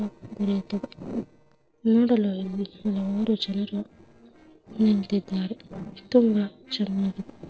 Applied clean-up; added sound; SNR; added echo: neural separator model SepFormer DNS4.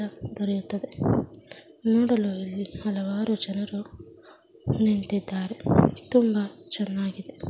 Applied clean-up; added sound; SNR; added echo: none; none; none; none.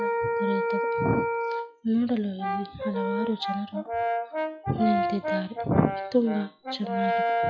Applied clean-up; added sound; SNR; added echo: classical method log-MMSE.